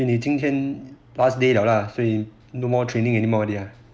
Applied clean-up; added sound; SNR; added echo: none; none; none; none.